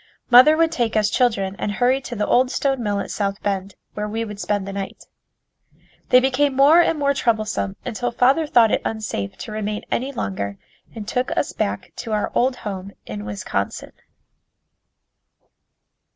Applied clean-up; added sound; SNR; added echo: none; none; none; none.